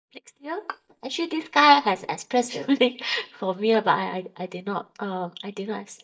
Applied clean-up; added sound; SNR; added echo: neural mask model DeepFilterNet 3.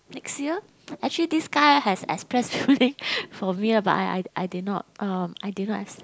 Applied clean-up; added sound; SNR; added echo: none; none; none; none.